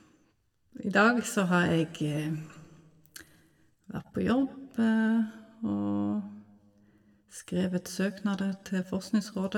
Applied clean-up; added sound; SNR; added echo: none; none; none; reverberation time 1.1 s.